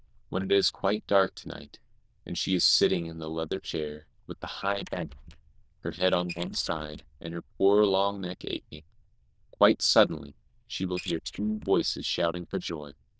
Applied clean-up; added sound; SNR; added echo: neural diffusion model UNIVERSE++.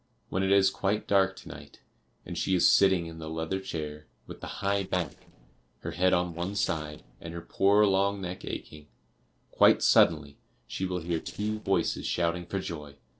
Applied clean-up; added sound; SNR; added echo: neural separator model SepFormer DNS4.